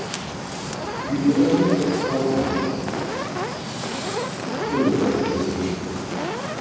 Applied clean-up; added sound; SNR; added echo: none; Fire; 3 dB; reverberation time 2.1 s.